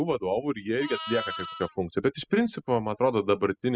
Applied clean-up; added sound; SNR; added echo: classical method spectral subtraction.